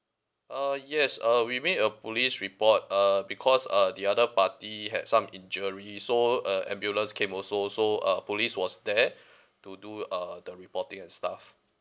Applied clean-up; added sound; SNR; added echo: none; none; none; none.